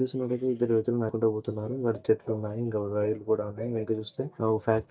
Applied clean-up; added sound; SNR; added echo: neural mask model DeepFilterNet 3.